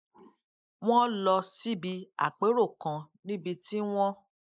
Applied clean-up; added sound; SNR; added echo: neural mask model Resemble Enhance denoiser.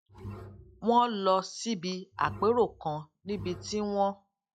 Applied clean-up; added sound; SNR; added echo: classical method log-MMSE.